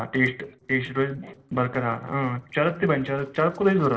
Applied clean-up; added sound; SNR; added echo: neural separator model SepFormer DNS4.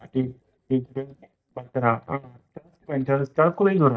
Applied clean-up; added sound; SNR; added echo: neural mask model DeepFilterNet 3.